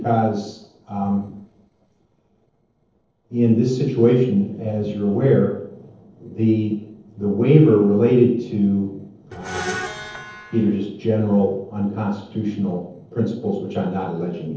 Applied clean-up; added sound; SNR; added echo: neural separator model SepFormer DNS4.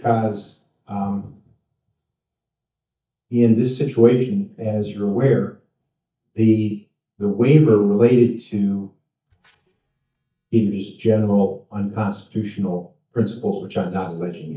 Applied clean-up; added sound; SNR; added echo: neural mask model DeepFilterNet 3.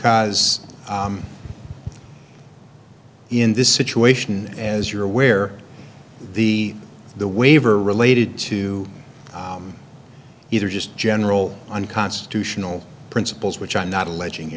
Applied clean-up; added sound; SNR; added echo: none; none; none; none.